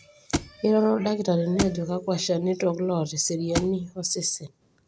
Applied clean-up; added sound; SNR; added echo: none; Thump, thud; 6 dB; none.